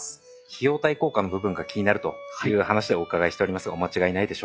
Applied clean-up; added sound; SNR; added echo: classical method log-MMSE.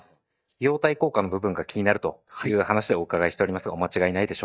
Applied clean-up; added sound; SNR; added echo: neural mask model DeepFilterNet 3.